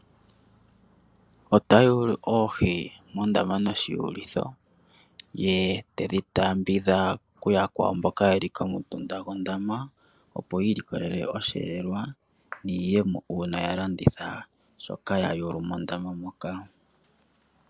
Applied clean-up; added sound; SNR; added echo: none; none; none; none.